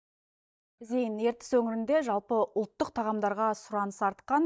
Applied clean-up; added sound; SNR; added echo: neural mask model DeepFilterNet 3.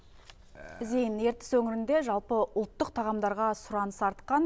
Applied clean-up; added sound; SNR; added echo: none; Burping, eructation; 19 dB; none.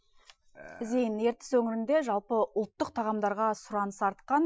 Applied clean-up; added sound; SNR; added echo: classical method Wiener filter.